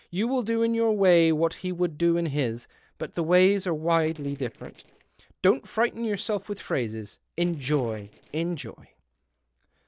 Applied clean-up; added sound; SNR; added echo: neural separator model SepFormer DNS4.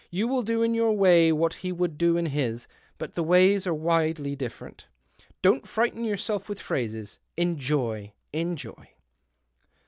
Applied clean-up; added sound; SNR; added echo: none; none; none; none.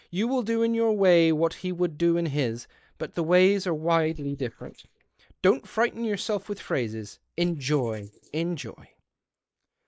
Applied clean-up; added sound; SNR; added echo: neural mask model Resemble Enhance denoiser.